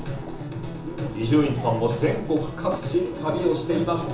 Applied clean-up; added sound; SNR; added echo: none; Dog; 14 dB; reverberation time 0.6 s.